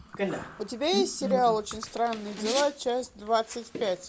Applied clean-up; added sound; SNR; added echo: none; Bicycle; 8 dB; none.